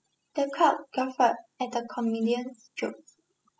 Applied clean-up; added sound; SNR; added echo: classical method spectral subtraction.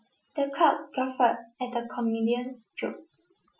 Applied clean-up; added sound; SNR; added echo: classical method Wiener filter.